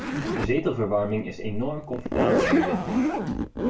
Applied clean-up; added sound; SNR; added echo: none; Zipper (clothing); -2 dB; reverberation time 0.2 s.